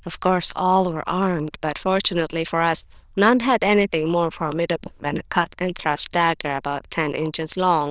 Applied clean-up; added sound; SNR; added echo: neural diffusion model UNIVERSE++.